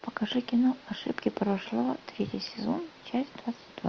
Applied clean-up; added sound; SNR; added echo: none; none; none; none.